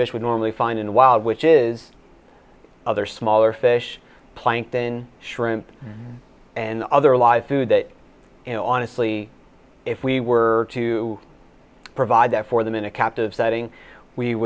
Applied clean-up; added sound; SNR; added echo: none; none; none; none.